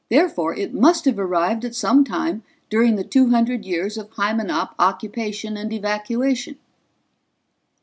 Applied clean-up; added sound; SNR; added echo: none; none; none; none.